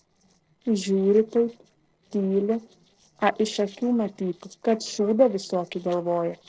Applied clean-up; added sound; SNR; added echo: neural separator model SepFormer DNS4.